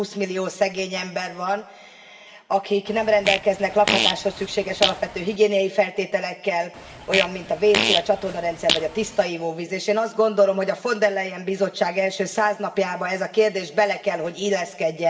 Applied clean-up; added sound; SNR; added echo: none; Fart; 4 dB; reverberation time 2.0 s.